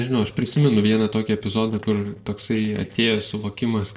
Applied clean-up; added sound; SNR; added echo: neural separator model SepFormer DNS4.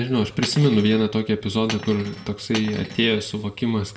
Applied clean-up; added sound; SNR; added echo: none; Cutlery, silverware; 12 dB; reverberation time 0.6 s.